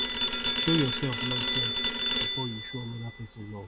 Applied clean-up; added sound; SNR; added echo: none; Telephone; -4 dB; none.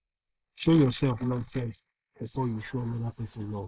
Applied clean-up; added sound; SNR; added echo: neural mask model Resemble Enhance denoiser.